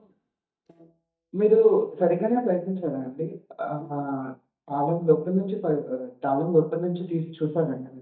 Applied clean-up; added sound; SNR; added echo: neural mask model DeepFilterNet 3.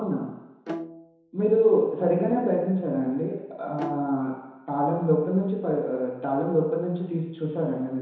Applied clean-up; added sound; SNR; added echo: none; Bowed string instrument; 14 dB; reverberation time 1.0 s.